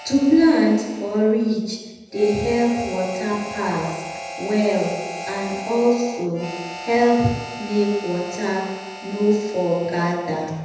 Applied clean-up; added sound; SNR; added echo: none; Harmonica; 13 dB; reverberation time 1.1 s.